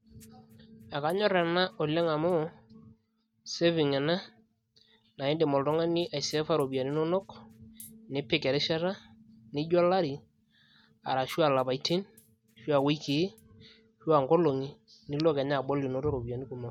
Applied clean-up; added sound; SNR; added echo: neural mask model RNNoise.